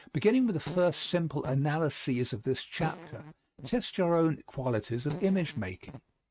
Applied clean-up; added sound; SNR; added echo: neural mask model RNNoise.